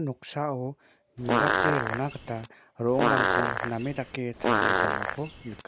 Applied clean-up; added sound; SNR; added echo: none; Fart; -5 dB; none.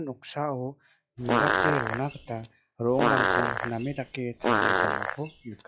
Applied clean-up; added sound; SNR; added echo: classical method log-MMSE.